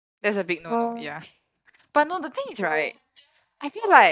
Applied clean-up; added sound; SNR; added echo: neural mask model DeepFilterNet 3.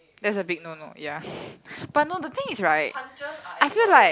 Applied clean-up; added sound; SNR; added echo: none; none; none; none.